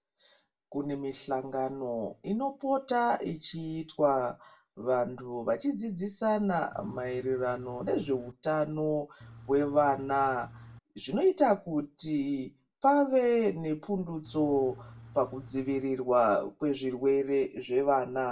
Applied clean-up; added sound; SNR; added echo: none; Engine / Truck; 19 dB; reverberation time 0.2 s.